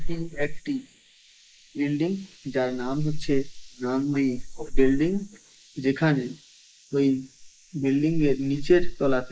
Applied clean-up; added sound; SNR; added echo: neural mask model Resemble Enhance denoiser.